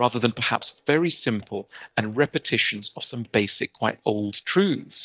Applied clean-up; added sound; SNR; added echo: neural mask model DeepFilterNet 3.